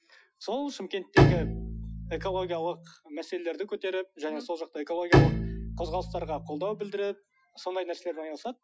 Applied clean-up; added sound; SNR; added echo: classical method Wiener filter.